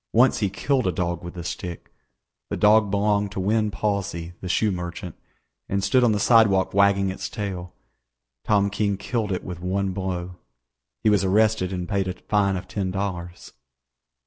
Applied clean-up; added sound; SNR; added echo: none; none; none; none.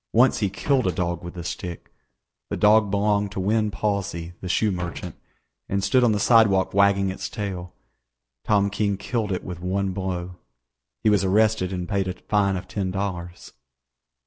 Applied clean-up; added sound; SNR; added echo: none; Slam; 13 dB; none.